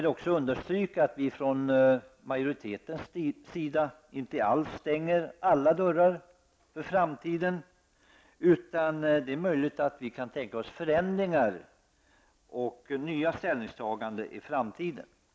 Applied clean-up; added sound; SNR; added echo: none; none; none; none.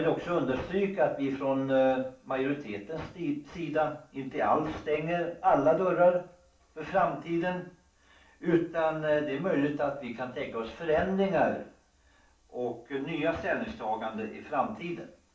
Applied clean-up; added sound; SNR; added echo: none; none; none; reverberation time 0.3 s.